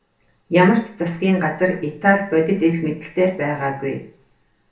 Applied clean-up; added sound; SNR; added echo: none; none; none; reverberation time 0.6 s.